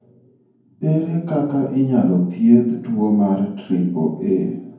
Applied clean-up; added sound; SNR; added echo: none; none; none; reverberation time 0.9 s.